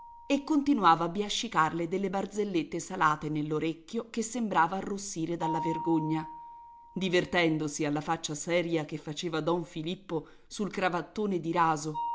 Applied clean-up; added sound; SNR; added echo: none; Mallet percussion; 15 dB; none.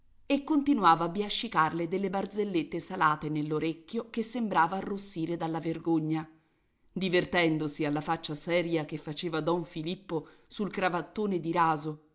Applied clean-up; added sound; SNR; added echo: neural mask model Resemble Enhance denoiser.